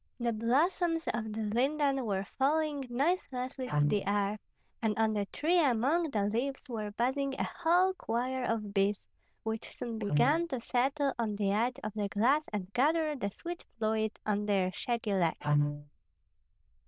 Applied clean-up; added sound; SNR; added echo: neural diffusion model UNIVERSE++.